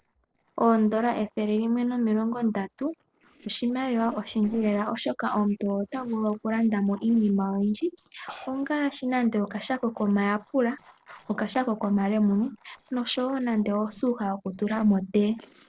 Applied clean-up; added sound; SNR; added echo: neural separator model SepFormer DNS4.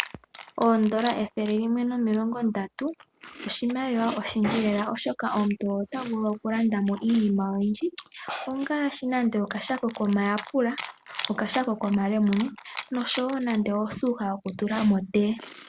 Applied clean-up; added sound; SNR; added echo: none; Chewing, mastication; 16 dB; none.